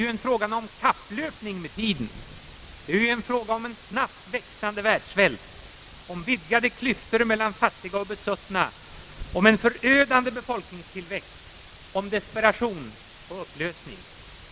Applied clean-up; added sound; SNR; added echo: none; none; none; none.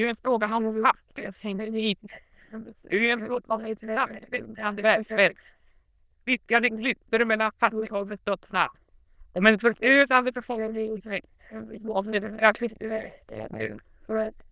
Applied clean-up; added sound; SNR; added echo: neural diffusion model UNIVERSE++.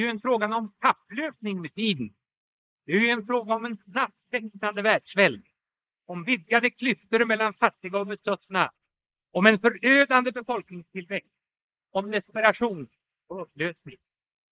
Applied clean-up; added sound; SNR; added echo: neural mask model Resemble Enhance denoiser.